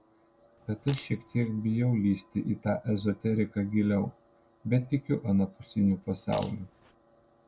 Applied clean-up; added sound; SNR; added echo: none; Fart; 20 dB; none.